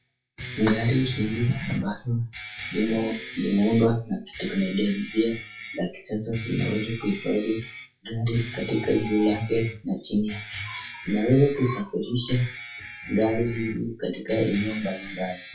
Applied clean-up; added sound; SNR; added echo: classical method WPE with log-MMSE.